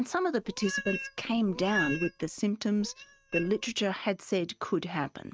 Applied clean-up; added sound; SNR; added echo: neural mask model RNNoise.